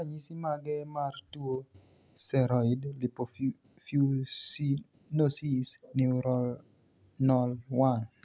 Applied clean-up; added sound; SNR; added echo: none; none; none; none.